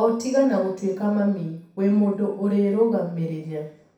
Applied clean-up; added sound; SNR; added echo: none; none; none; reverberation time 0.6 s.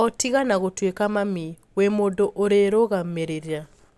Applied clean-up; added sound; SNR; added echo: none; none; none; none.